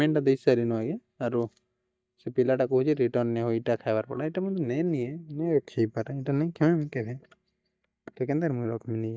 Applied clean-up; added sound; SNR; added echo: neural mask model DeepFilterNet 3.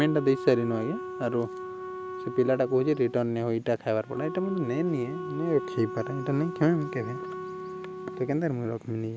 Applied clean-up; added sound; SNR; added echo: none; Wind instrument, woodwind instrument; 9 dB; none.